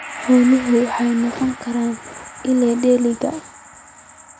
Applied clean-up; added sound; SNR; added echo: none; Gong; 17 dB; none.